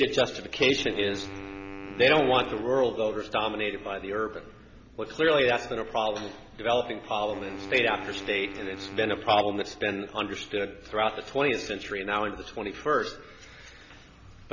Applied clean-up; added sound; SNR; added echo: none; Wind instrument, woodwind instrument; 14 dB; none.